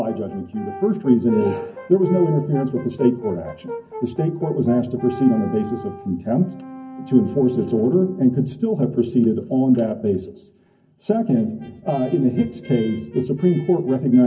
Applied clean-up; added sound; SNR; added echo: none; Brass instrument; 16 dB; reverberation time 0.3 s.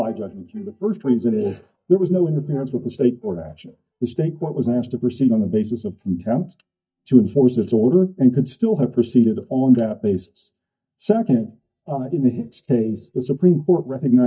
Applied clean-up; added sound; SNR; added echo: neural mask model DeepFilterNet 3.